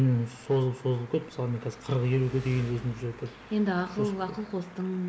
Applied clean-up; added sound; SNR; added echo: none; Applause + Engine; 20 dB; none.